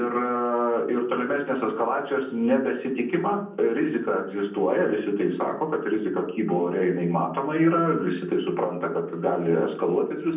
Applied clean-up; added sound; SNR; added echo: none; none; none; reverberation time 0.6 s.